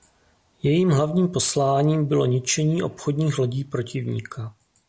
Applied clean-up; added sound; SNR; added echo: none; none; none; none.